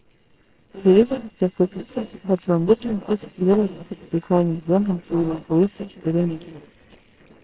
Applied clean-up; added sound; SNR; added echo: neural separator model SepFormer WHAMR!.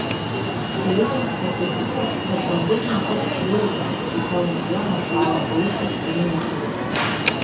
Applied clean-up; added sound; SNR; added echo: none; Alarm; -2 dB; reverberation time 0.6 s.